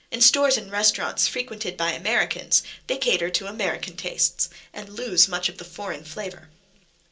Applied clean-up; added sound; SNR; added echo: none; none; none; reverberation time 0.2 s.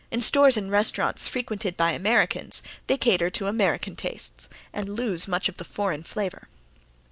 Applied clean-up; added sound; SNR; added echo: none; none; none; none.